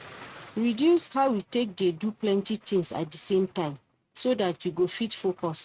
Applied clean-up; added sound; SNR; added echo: neural mask model RNNoise.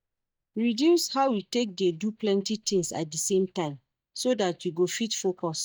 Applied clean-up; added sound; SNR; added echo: neural mask model DeepFilterNet 3.